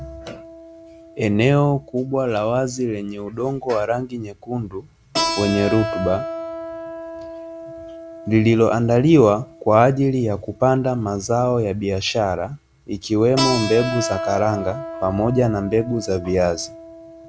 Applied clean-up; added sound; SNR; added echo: none; Keyboard (musical); 11 dB; none.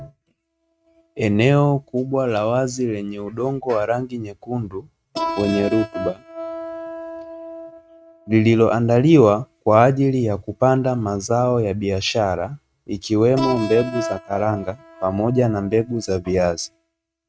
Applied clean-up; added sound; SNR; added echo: neural mask model RNNoise.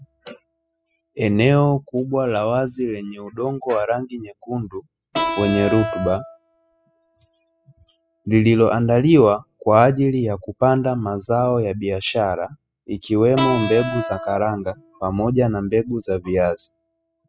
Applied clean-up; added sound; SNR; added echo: classical method spectral subtraction.